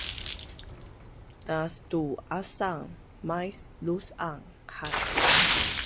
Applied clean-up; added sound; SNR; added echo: none; Water / Splash, splatter; -4 dB; none.